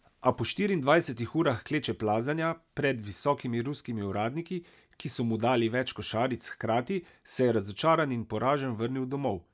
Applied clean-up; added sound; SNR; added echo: none; none; none; none.